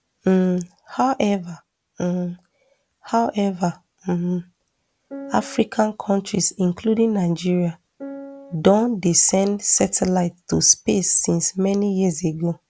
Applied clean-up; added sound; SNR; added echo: none; Piano; 14 dB; none.